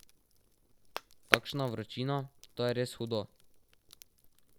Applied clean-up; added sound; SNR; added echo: none; Crackle; 2 dB; none.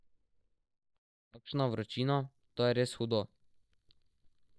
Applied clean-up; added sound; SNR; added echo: neural mask model DeepFilterNet 3.